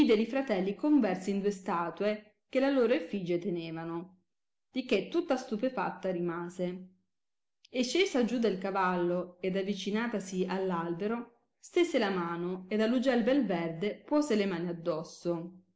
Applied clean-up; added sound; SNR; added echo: none; none; none; none.